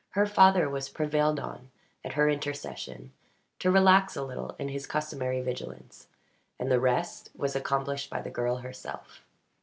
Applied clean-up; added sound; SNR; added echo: none; none; none; none.